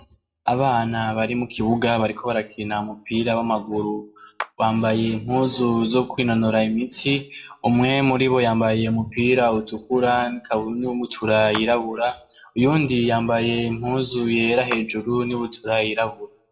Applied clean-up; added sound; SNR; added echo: none; Clapping; 17 dB; reverberation time 0.3 s.